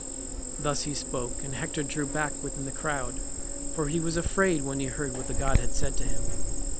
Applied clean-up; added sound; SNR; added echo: none; Cricket; -5 dB; none.